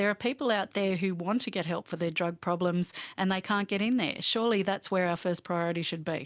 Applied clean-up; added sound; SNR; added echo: none; none; none; none.